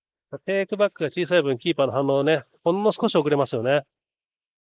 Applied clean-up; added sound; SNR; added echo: neural mask model Resemble Enhance denoiser.